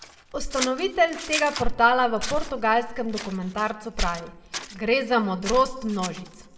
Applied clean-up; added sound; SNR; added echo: none; Scissors; 13 dB; reverberation time 1.4 s.